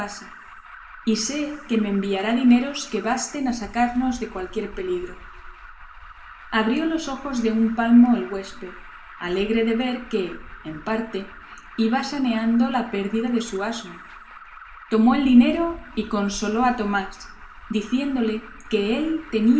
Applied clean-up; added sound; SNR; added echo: none; Alarm; 18 dB; reverberation time 0.5 s.